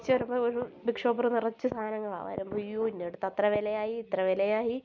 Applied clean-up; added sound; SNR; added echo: none; none; none; none.